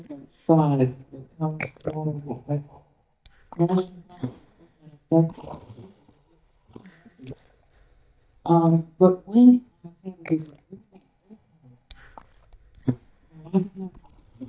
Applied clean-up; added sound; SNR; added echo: neural mask model DeepFilterNet 3.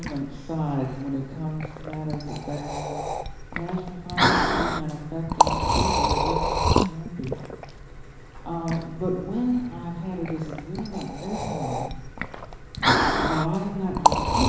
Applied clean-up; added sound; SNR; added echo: none; Liquid; -4 dB; reverberation time 1.0 s.